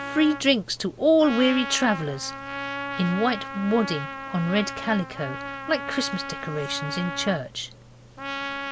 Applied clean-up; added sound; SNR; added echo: none; Trumpet; 9 dB; none.